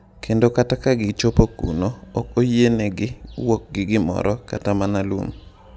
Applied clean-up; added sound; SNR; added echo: none; none; none; none.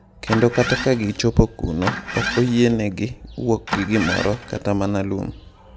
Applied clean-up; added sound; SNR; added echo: none; Engine starting; 8 dB; none.